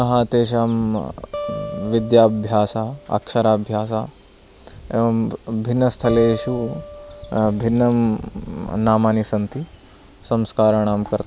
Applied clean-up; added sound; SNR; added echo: none; Acoustic guitar; 15 dB; none.